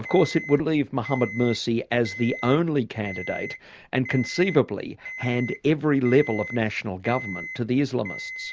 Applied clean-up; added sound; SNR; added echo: none; Alarm; 14 dB; none.